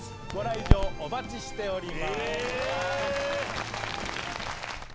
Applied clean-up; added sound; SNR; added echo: none; Crackle; 0 dB; none.